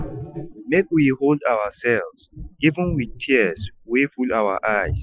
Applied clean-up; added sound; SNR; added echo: classical method Wiener filter.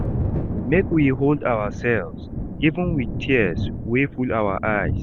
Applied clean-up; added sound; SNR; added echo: none; Thunder; 5 dB; none.